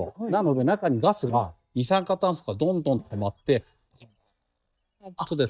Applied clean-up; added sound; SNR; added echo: neural mask model DeepFilterNet 3.